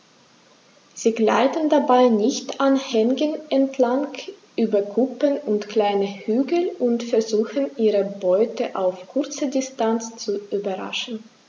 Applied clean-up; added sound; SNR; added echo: none; none; none; none.